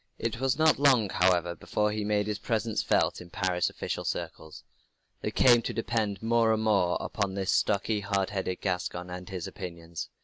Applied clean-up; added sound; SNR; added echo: none; none; none; none.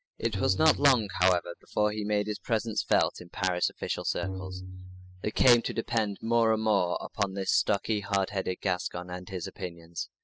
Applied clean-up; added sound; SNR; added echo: classical method spectral subtraction.